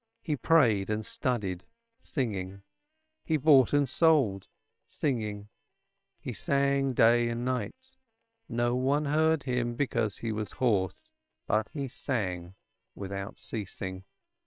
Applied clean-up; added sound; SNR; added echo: neural separator model SepFormer WHAM!.